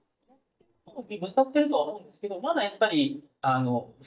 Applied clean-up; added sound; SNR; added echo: neural mask model DeepFilterNet 3.